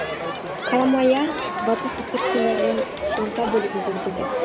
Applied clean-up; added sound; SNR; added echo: none; Crowd; 2 dB; none.